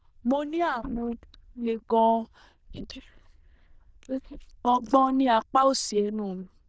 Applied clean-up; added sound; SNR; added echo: neural diffusion model UNIVERSE++.